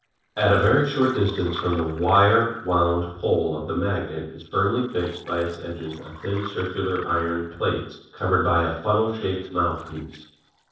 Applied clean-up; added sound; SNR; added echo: neural separator model SepFormer DNS4.